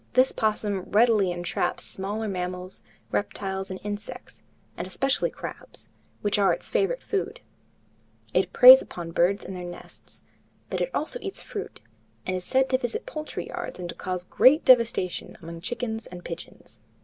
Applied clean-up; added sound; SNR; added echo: none; none; none; none.